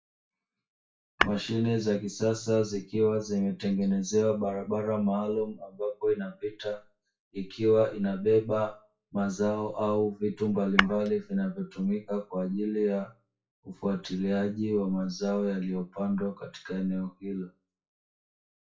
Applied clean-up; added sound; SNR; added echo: classical method WPE with log-MMSE.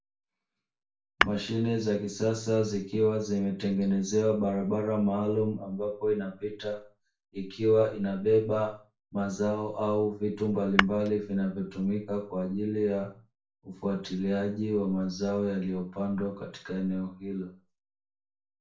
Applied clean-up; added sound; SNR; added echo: none; Tap / Glass; 0 dB; reverberation time 0.3 s.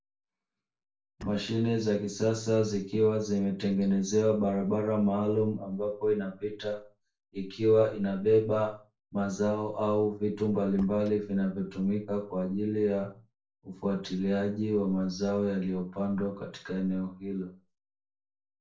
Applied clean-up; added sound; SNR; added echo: neural separator model SepFormer DNS4.